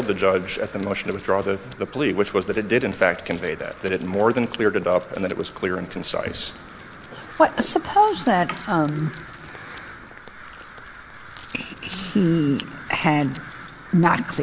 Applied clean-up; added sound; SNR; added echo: none; Keys jangling + Crow; 18 dB; none.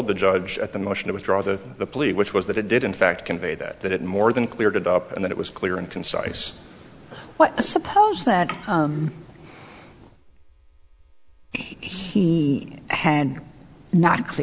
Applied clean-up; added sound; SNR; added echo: none; none; none; none.